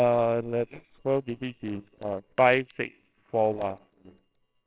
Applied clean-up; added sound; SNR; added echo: neural separator model SepFormer WHAMR!.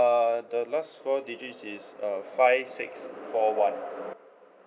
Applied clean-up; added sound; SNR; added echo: none; none; none; none.